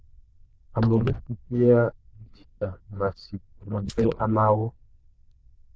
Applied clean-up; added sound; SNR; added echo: neural diffusion model UNIVERSE++.